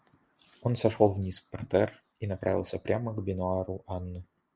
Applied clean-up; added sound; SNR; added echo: none; none; none; none.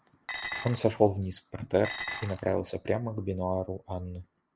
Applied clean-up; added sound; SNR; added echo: none; Dishes, pots, and pans; 9 dB; none.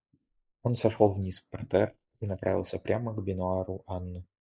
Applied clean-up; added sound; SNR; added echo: neural mask model Resemble Enhance denoiser.